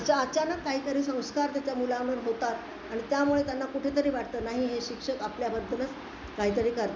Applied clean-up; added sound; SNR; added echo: none; none; none; none.